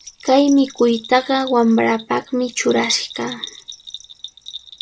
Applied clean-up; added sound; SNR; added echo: none; Bell; 17 dB; none.